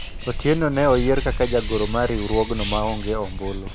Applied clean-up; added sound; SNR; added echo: none; Bird; 5 dB; none.